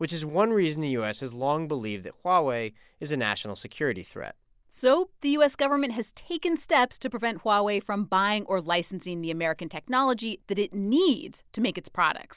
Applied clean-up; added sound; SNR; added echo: none; none; none; none.